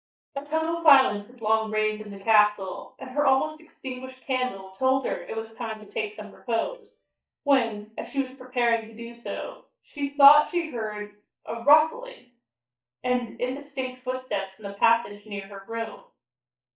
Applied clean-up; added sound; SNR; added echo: neural mask model DeepFilterNet 3.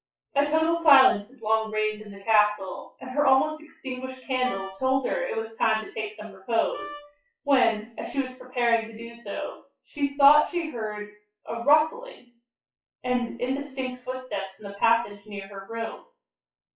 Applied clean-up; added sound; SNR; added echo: classical method WPE with log-MMSE.